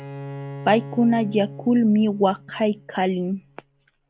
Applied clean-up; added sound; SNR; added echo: none; Bowed string instrument; 15 dB; none.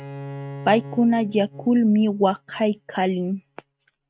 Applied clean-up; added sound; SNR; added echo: neural mask model RNNoise.